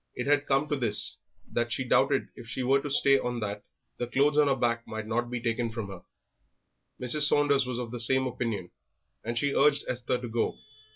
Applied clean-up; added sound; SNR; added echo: none; none; none; none.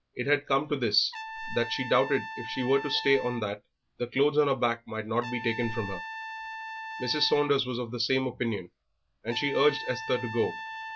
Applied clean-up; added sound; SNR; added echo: none; Trumpet; 11 dB; none.